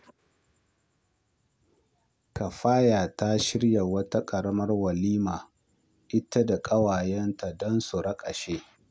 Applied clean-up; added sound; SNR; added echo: none; none; none; none.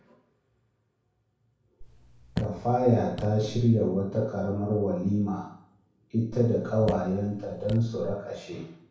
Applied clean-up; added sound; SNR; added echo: none; Raindrop / Drip; 12 dB; reverberation time 0.6 s.